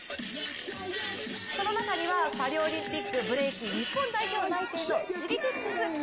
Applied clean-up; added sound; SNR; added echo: none; none; none; none.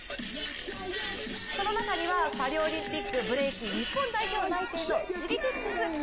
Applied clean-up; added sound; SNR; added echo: none; Keys jangling; 18 dB; none.